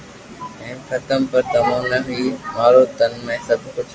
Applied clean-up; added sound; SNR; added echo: none; none; none; none.